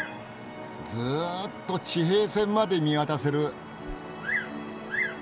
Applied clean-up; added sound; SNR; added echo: none; Bird vocalization, bird call, bird song; 10 dB; none.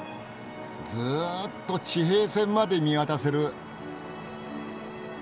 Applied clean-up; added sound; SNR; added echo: none; none; none; none.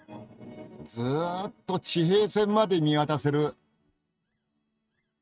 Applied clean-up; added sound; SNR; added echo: neural mask model RNNoise.